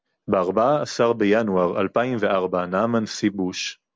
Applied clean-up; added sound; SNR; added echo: none; none; none; none.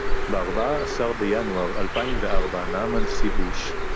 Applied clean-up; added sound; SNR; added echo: none; Bird; -5 dB; none.